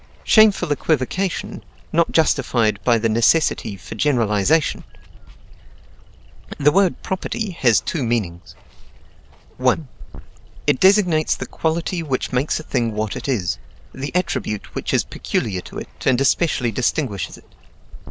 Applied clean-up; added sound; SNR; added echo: none; Water; 15 dB; none.